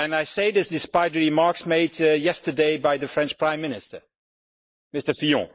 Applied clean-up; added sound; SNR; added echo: neural mask model Resemble Enhance denoiser.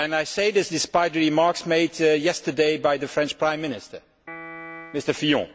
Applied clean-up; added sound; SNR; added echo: none; Piano; 16 dB; none.